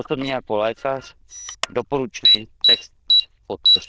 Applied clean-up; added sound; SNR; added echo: neural diffusion model UNIVERSE++.